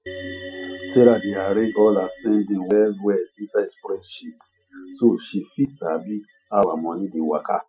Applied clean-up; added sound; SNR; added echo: classical method Wiener filter.